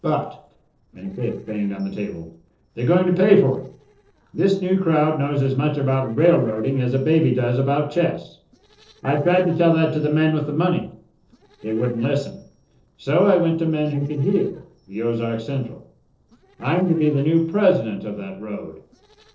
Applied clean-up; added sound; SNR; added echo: neural separator model SepFormer DNS4.